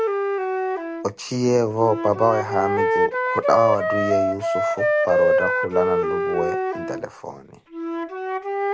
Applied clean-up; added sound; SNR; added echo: none; Wind instrument, woodwind instrument; -2 dB; none.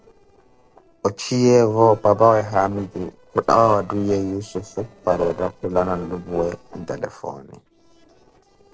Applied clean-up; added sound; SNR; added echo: neural separator model SepFormer DNS4.